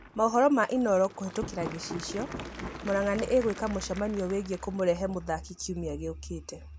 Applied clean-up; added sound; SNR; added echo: none; Thunder + Applause / Crowd; 14 dB; none.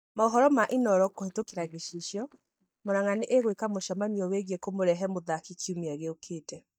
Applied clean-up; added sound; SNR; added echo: neural mask model DeepFilterNet 3.